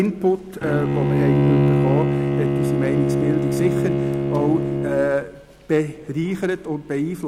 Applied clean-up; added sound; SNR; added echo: none; Bowed string instrument; -2 dB; none.